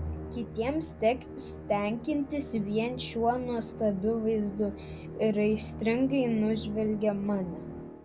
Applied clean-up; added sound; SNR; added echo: none; Musical instrument; 10 dB; none.